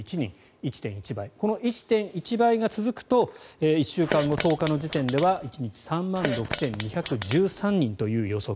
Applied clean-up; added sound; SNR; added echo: none; Fart; 5 dB; none.